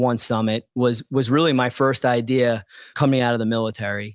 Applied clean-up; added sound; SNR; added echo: none; none; none; none.